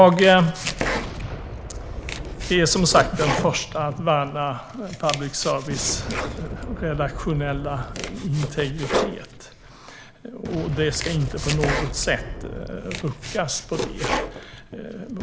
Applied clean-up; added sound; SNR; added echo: none; Boom + Domestic sounds, home sounds; 6 dB; none.